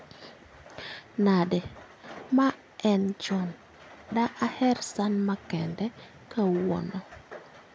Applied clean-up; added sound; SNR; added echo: none; none; none; none.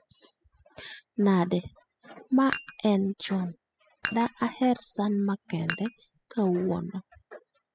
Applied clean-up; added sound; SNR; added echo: classical method spectral subtraction.